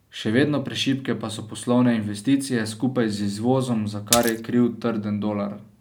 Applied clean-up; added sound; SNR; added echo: none; Splash, splatter; 5 dB; none.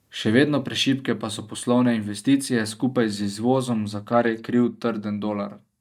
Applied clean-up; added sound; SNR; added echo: neural mask model DeepFilterNet 3.